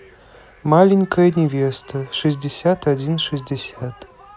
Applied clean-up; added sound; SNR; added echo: none; none; none; none.